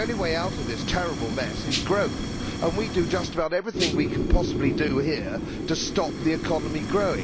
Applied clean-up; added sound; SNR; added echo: none; Rattle (instrument) + Fire; 2 dB; none.